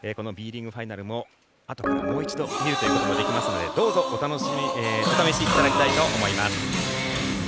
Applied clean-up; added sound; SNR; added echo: none; Organ; 3 dB; none.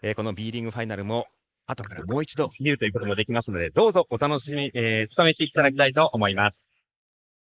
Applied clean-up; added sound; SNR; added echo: neural mask model Resemble Enhance denoiser.